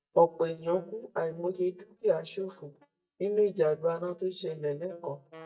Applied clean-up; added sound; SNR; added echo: neural mask model DeepFilterNet 3.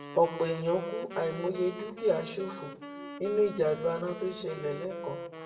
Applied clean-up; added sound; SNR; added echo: none; Wind instrument, woodwind instrument; 11 dB; reverberation time 0.7 s.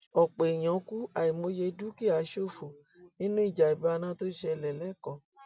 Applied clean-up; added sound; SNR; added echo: none; none; none; none.